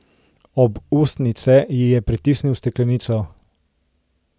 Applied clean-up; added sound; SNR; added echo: none; none; none; none.